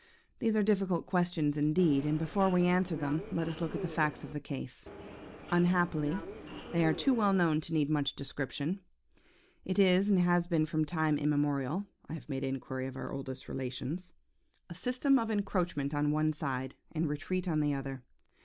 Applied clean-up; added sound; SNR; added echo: none; Subway, metro, underground; 12 dB; none.